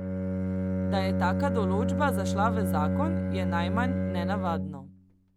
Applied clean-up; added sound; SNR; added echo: none; Bowed string instrument; -5 dB; none.